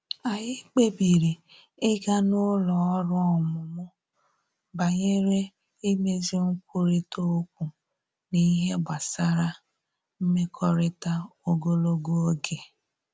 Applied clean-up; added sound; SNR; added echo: none; none; none; none.